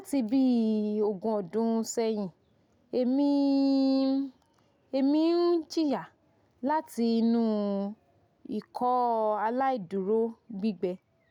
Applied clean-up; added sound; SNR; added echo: none; none; none; none.